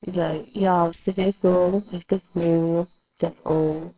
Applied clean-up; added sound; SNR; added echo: neural separator model SepFormer WHAMR!.